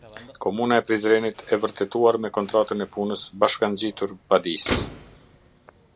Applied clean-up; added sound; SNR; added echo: none; Motor vehicle (road); 13 dB; none.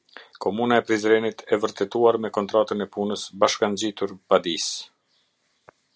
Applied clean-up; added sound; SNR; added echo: none; none; none; none.